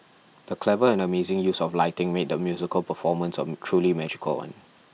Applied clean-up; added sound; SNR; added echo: none; none; none; none.